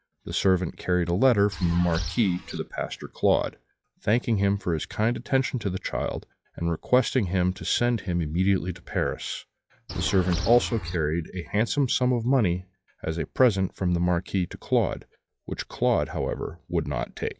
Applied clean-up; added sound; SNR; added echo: classical method log-MMSE.